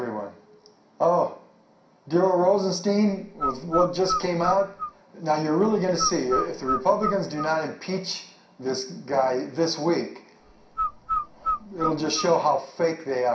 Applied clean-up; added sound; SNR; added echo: none; Bird; 5 dB; reverberation time 0.5 s.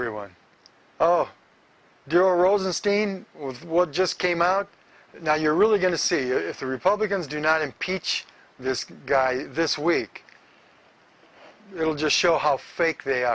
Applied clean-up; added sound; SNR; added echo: none; none; none; none.